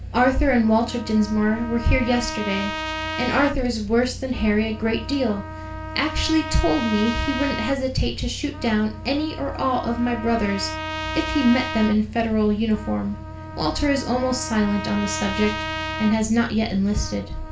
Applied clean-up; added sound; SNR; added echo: none; Trumpet; 10 dB; reverberation time 0.3 s.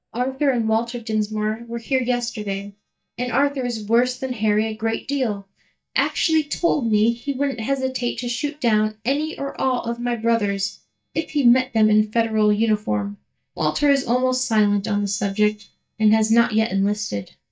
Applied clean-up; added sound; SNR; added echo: neural mask model DeepFilterNet 3.